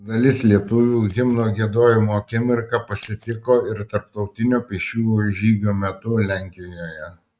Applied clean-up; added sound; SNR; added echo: neural mask model RNNoise.